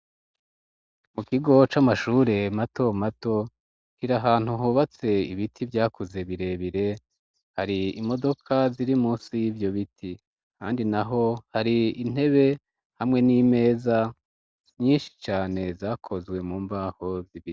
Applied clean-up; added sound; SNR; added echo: none; none; none; none.